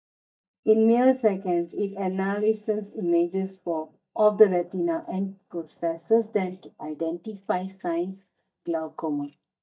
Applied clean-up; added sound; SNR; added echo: neural mask model DeepFilterNet 3.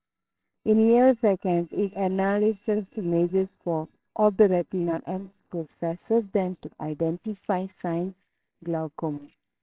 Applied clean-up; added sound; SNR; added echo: neural separator model SepFormer WHAMR!.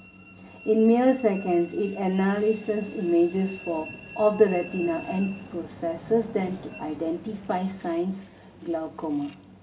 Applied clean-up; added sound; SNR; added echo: none; Train; 18 dB; reverberation time 0.7 s.